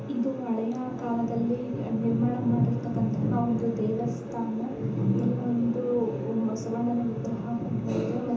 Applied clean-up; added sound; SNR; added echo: none; none; none; reverberation time 0.7 s.